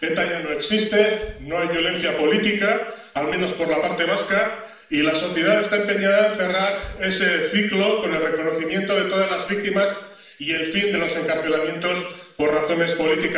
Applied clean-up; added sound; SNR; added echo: none; none; none; reverberation time 0.8 s.